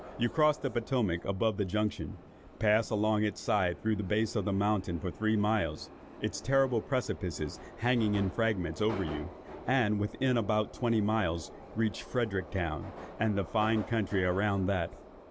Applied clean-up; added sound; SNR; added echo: none; Subway, metro, underground; 16 dB; none.